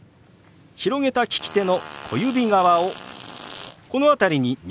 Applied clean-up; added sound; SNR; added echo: none; Fart; 16 dB; none.